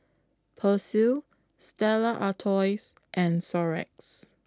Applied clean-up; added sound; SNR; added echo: none; none; none; none.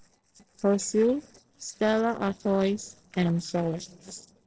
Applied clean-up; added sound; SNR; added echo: neural separator model SepFormer DNS4.